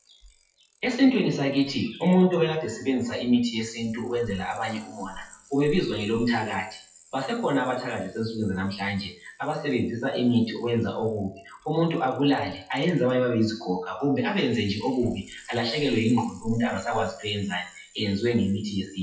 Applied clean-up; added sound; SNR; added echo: classical method WPE with log-MMSE.